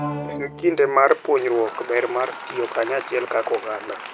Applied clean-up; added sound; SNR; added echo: none; Applause; 11 dB; none.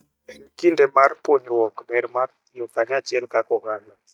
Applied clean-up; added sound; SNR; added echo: neural mask model DeepFilterNet 3.